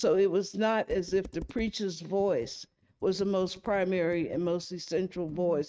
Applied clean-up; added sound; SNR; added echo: neural mask model RNNoise.